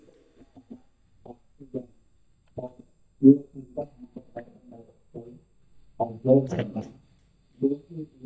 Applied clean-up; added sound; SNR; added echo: neural mask model DeepFilterNet 3.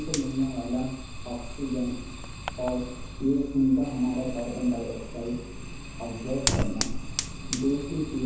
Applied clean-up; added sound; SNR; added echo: none; Fire; 5 dB; reverberation time 0.9 s.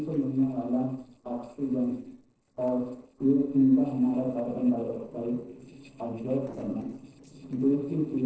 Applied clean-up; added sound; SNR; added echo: neural separator model SepFormer DNS4.